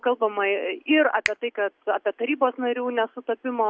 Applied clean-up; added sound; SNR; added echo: none; Finger snapping; 13 dB; none.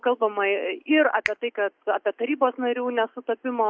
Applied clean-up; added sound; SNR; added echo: neural mask model DeepFilterNet 3.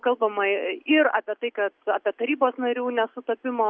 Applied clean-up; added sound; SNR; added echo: none; none; none; none.